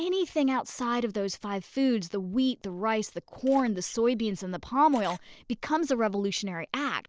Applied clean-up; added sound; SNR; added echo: neural separator model SepFormer DNS4.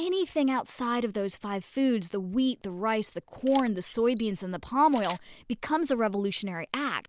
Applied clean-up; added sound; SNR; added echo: none; Camera; 17 dB; none.